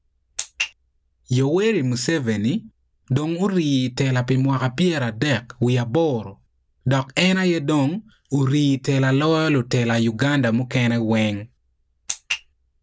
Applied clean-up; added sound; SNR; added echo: none; none; none; none.